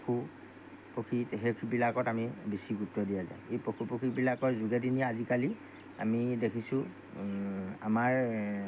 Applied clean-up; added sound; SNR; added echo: none; none; none; none.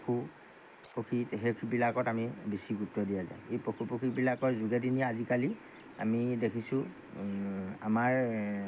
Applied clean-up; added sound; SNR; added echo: neural mask model Resemble Enhance denoiser.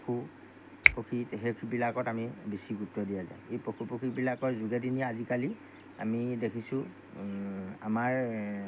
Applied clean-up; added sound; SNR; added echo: none; Finger snapping; -1 dB; none.